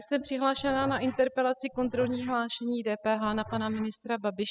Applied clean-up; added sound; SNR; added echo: classical method spectral subtraction.